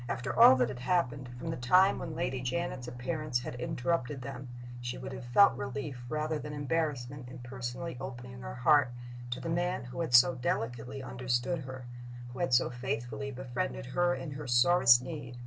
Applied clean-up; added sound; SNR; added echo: none; none; none; none.